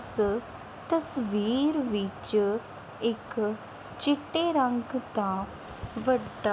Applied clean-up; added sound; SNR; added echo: none; none; none; none.